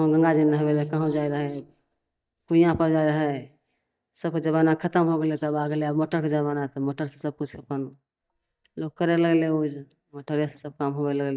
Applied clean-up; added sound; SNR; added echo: neural mask model DeepFilterNet 3.